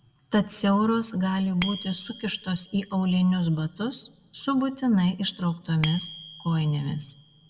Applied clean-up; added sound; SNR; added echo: none; Bicycle bell; 17 dB; reverberation time 0.8 s.